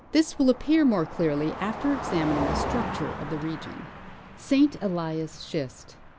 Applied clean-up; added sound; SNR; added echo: none; Car passing by; 8 dB; none.